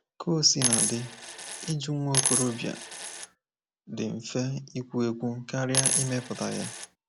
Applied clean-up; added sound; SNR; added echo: none; Coin (dropping); -1 dB; none.